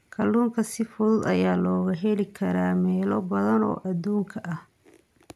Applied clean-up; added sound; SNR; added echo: none; none; none; none.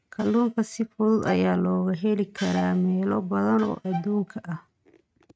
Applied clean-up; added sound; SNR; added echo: neural mask model RNNoise.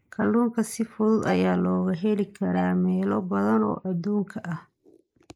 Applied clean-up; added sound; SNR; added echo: neural mask model Resemble Enhance denoiser.